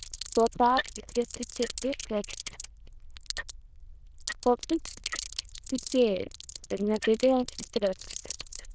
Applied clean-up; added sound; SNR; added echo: neural diffusion model UNIVERSE++.